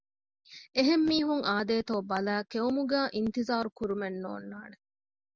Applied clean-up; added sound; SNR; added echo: none; none; none; none.